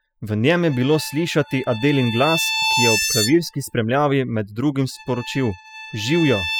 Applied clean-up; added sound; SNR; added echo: classical method spectral subtraction.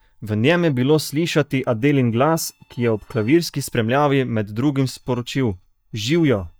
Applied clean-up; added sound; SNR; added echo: neural mask model DeepFilterNet 3.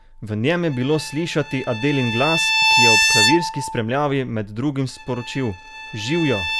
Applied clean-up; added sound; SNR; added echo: none; Bowed string instrument; 0 dB; none.